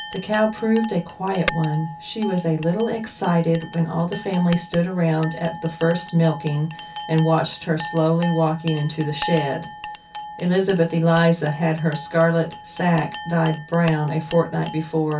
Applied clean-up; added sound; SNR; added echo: none; Chink, clink; 14 dB; reverberation time 0.3 s.